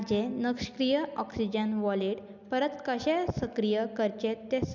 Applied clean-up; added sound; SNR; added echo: none; none; none; none.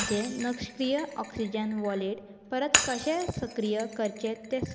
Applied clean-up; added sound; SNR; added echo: none; Shatter; 4 dB; none.